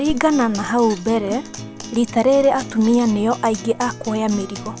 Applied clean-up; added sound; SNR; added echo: none; Acoustic guitar; 15 dB; none.